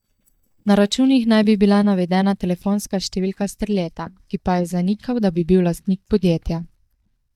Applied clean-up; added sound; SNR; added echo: neural mask model DeepFilterNet 3.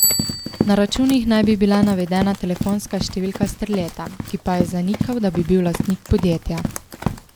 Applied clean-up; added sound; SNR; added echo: none; Run + Bicycle bell; 6 dB; none.